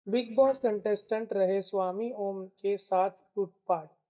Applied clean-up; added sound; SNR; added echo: neural mask model DeepFilterNet 3.